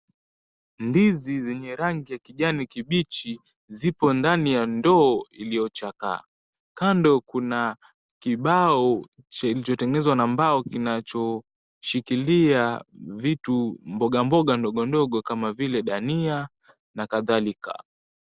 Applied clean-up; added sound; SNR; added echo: none; none; none; none.